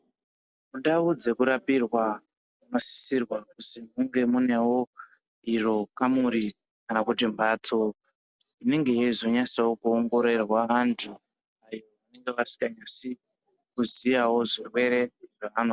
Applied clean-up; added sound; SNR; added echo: none; none; none; none.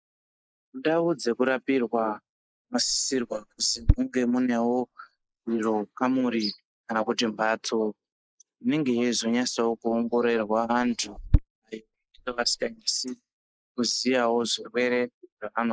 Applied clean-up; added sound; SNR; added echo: neural mask model Resemble Enhance denoiser.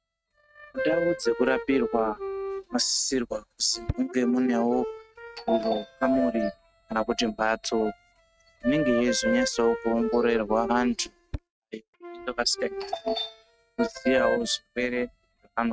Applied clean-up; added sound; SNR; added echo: neural mask model RNNoise.